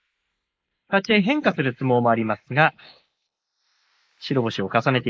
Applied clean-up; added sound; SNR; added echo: neural mask model Resemble Enhance denoiser.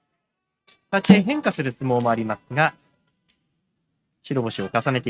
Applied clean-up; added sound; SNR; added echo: neural mask model RNNoise.